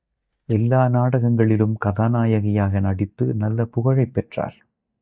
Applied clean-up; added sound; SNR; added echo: neural mask model DeepFilterNet 3.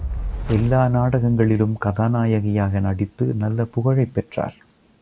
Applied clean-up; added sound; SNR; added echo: none; Fire; 14 dB; none.